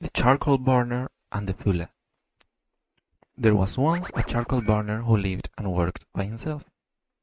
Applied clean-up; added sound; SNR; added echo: neural mask model RNNoise.